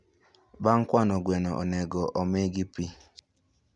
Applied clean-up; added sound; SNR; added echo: none; none; none; none.